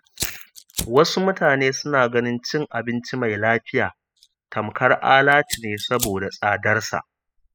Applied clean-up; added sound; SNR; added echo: classical method spectral subtraction.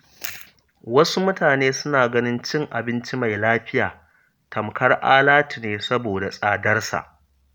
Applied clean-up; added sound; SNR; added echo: none; none; none; none.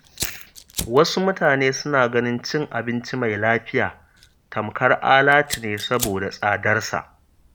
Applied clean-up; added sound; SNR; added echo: none; Fire; 16 dB; none.